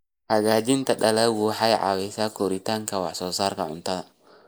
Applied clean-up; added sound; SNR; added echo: neural mask model Resemble Enhance denoiser.